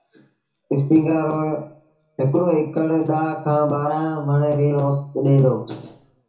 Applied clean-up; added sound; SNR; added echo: none; none; none; reverberation time 0.7 s.